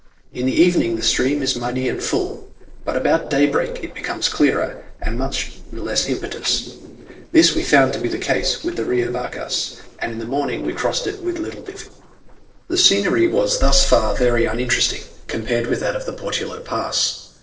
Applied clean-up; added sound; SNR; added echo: neural separator model SepFormer DNS4.